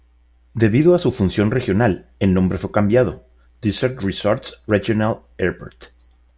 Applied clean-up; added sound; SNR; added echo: none; none; none; none.